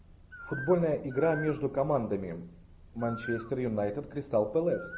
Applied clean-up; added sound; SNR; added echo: none; Bird; 16 dB; none.